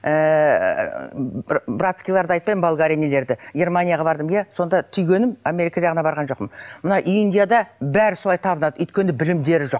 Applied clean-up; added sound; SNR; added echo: none; none; none; none.